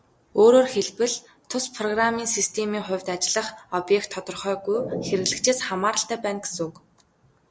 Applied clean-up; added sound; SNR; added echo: none; none; none; none.